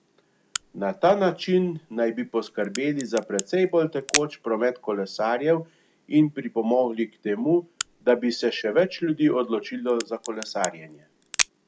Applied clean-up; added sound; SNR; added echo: none; Crack; 10 dB; none.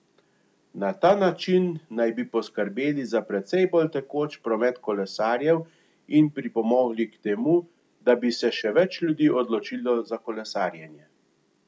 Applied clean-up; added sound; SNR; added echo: none; none; none; none.